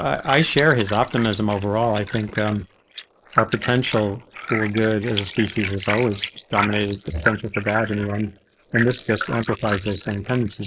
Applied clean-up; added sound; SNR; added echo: neural mask model Resemble Enhance denoiser.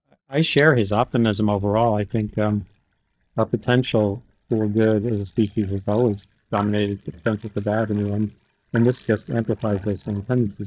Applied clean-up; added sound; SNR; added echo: neural mask model DeepFilterNet 3.